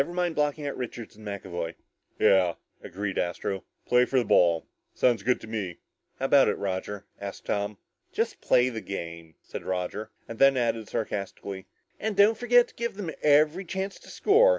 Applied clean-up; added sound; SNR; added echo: none; none; none; none.